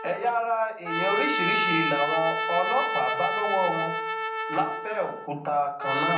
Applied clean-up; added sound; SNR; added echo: none; Trumpet; 1 dB; reverberation time 0.6 s.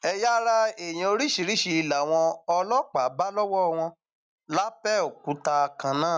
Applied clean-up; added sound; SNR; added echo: none; none; none; none.